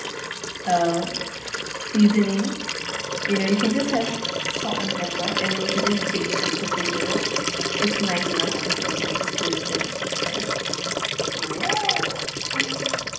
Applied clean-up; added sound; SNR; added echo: none; Liquid; -1 dB; reverberation time 0.8 s.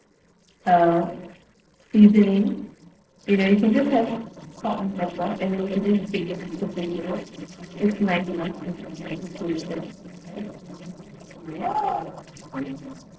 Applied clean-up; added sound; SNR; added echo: neural separator model SepFormer DNS4.